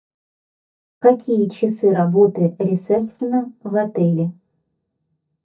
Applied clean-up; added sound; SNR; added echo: neural mask model DeepFilterNet 3.